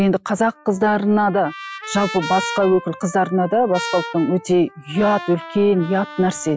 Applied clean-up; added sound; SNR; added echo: classical method Wiener filter.